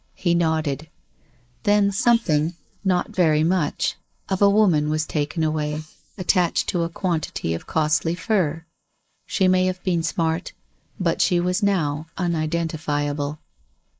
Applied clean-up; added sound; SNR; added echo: neural mask model Resemble Enhance denoiser.